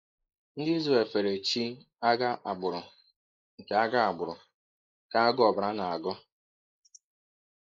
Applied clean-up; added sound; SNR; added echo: neural mask model Resemble Enhance denoiser.